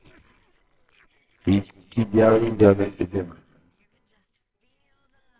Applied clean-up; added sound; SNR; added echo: neural separator model SepFormer WHAMR!.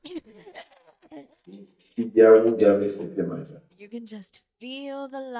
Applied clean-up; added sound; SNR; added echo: neural mask model DeepFilterNet 3.